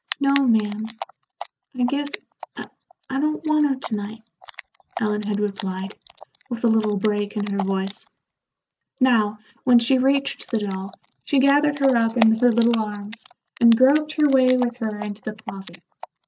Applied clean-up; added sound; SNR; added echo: neural mask model RNNoise.